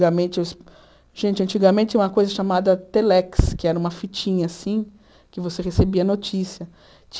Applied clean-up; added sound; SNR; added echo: none; none; none; none.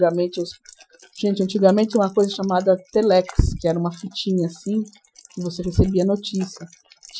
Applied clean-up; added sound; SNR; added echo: classical method Wiener filter.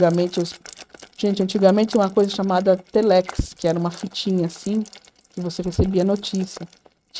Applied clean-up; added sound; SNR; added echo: neural mask model RNNoise.